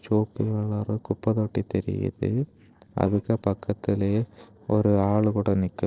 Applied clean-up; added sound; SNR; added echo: neural separator model SepFormer DNS4.